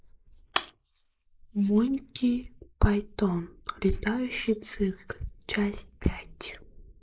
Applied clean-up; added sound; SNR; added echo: neural mask model Resemble Enhance denoiser.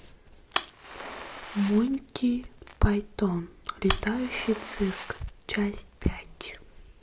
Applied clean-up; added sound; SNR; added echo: none; Fire; 11 dB; none.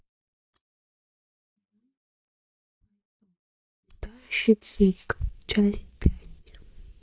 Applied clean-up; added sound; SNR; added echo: neural mask model DeepFilterNet 3.